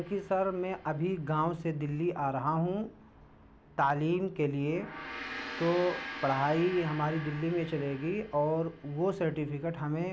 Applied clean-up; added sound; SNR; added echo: none; Gong; 14 dB; none.